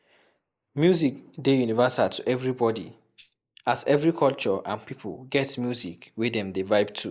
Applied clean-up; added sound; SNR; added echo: neural mask model Resemble Enhance denoiser.